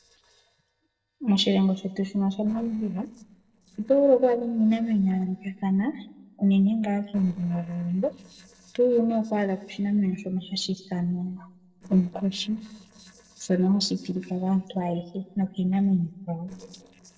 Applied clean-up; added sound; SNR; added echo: neural separator model SepFormer DNS4.